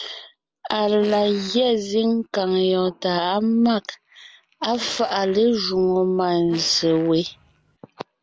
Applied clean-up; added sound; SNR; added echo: none; Fart; 20 dB; none.